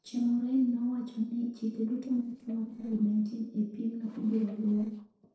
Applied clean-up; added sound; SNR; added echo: neural separator model SepFormer DNS4.